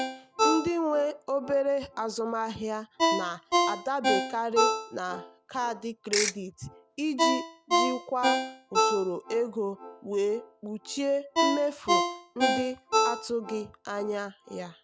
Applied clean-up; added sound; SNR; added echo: none; Ratchet, pawl / Percussion + Ringtone; -1 dB; none.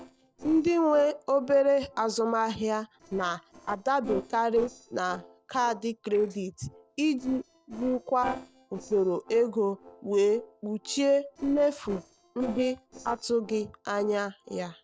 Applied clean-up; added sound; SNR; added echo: neural separator model SepFormer DNS4.